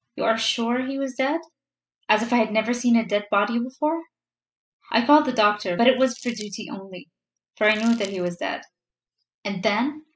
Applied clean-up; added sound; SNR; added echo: classical method spectral subtraction.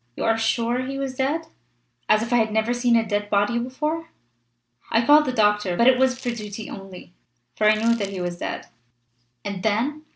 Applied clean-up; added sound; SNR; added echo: neural separator model SepFormer DNS4.